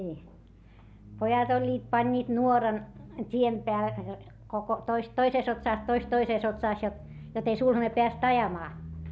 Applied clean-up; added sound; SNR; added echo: none; none; none; none.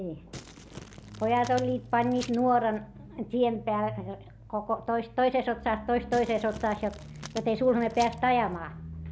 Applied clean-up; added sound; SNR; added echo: none; Crumpling, crinkling; 18 dB; none.